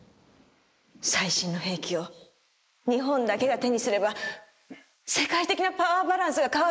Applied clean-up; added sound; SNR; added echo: neural mask model Resemble Enhance denoiser.